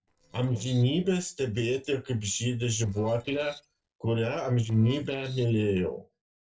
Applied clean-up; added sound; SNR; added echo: neural separator model SepFormer DNS4.